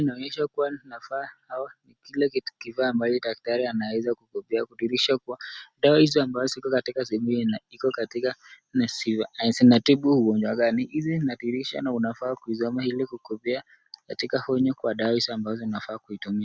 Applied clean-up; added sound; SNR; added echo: none; none; none; none.